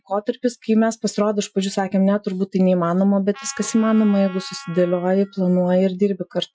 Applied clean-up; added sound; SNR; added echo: classical method Wiener filter.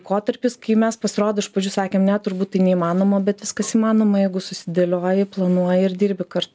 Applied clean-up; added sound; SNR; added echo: none; none; none; none.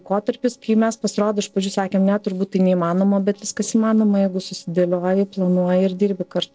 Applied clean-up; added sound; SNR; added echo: neural separator model SepFormer DNS4.